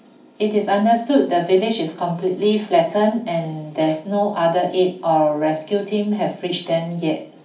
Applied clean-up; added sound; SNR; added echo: none; none; none; reverberation time 0.4 s.